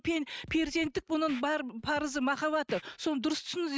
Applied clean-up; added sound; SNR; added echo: neural mask model RNNoise.